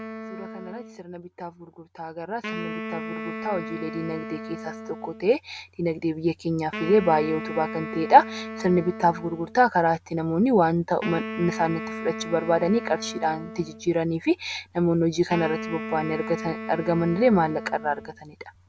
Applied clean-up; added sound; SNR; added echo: none; Wind instrument, woodwind instrument; 11 dB; none.